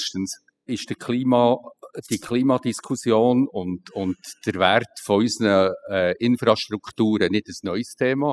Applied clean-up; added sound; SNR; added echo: classical method spectral subtraction.